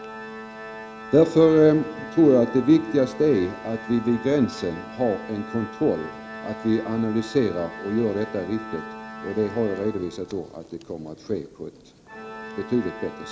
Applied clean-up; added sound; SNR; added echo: none; Organ; 14 dB; none.